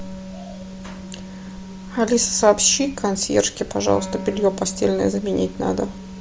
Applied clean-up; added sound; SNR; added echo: none; Wind instrument, woodwind instrument; 13 dB; none.